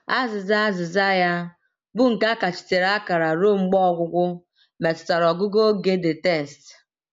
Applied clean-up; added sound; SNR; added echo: none; none; none; none.